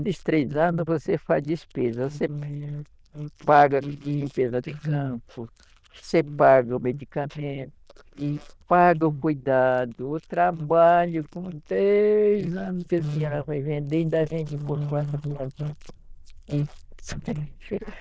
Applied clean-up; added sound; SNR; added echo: neural diffusion model UNIVERSE++.